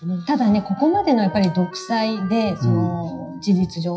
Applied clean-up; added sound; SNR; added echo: classical method WPE with log-MMSE.